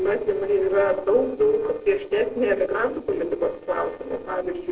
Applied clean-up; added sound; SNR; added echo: neural separator model SepFormer DNS4.